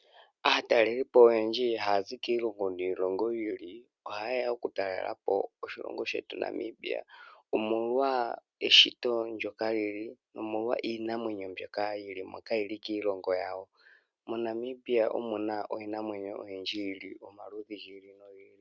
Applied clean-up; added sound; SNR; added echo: none; none; none; none.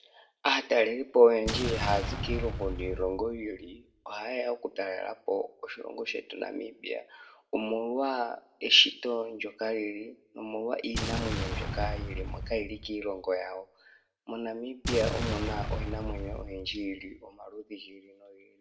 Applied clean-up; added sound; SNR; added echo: none; Explosion; 4 dB; reverberation time 0.4 s.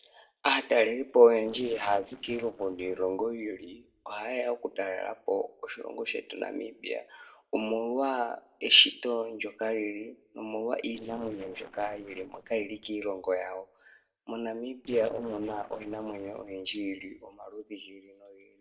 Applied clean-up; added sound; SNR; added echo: neural separator model SepFormer DNS4.